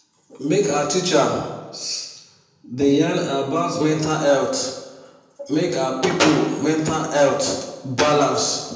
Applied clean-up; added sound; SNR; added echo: none; none; none; reverberation time 1.0 s.